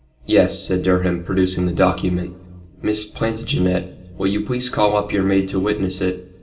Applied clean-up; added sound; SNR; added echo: none; none; none; reverberation time 1.3 s.